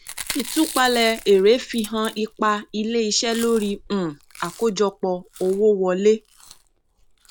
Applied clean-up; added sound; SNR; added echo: none; Chewing, mastication; 16 dB; none.